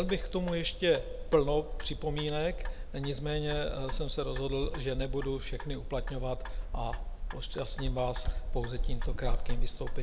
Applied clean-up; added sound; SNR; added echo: none; Clock; -1 dB; none.